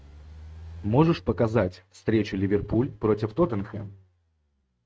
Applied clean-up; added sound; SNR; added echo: neural mask model RNNoise.